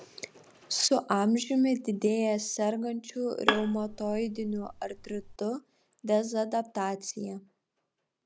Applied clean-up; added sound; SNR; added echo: none; Bowed string instrument; 5 dB; none.